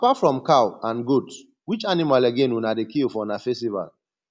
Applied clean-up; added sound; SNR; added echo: none; none; none; none.